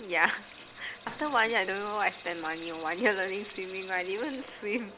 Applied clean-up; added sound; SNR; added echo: none; Sink (filling or washing) / Water tap, faucet; 17 dB; none.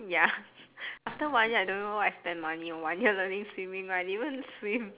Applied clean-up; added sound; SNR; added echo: none; none; none; none.